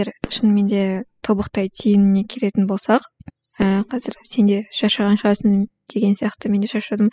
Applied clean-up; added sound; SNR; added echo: classical method spectral subtraction.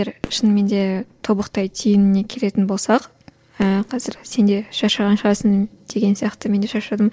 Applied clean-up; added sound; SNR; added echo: neural separator model SepFormer DNS4.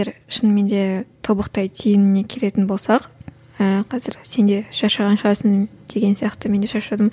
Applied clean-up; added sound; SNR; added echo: none; none; none; none.